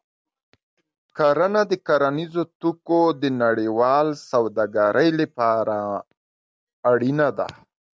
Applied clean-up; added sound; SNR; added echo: none; none; none; none.